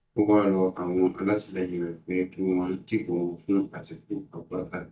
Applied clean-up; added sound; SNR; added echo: neural mask model DeepFilterNet 3.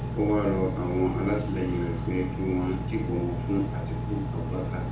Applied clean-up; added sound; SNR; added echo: none; Engine; 1 dB; reverberation time 0.4 s.